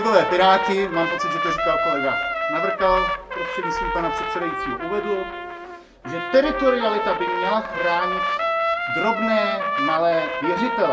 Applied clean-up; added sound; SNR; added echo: none; Trumpet; 2 dB; reverberation time 0.2 s.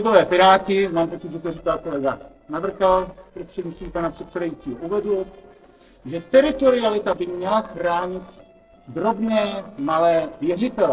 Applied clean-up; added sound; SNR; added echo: neural separator model SepFormer DNS4.